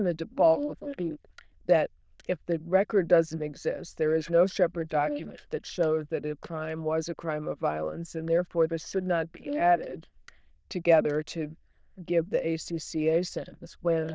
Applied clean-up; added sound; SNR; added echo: neural diffusion model UNIVERSE++.